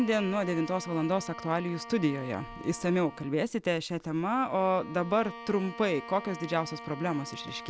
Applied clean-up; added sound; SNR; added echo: none; Bowed string instrument; 15 dB; none.